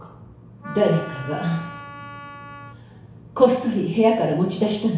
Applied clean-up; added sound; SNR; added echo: none; Wind instrument, woodwind instrument; 15 dB; reverberation time 0.6 s.